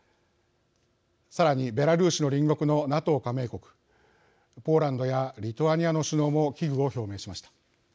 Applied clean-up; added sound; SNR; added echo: none; none; none; none.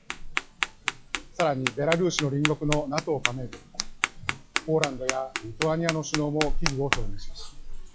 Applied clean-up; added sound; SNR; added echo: classical method log-MMSE.